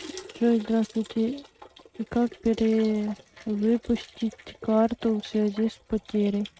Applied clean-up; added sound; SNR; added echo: neural mask model RNNoise.